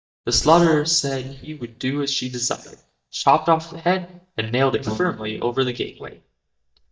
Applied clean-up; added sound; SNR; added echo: neural mask model DeepFilterNet 3.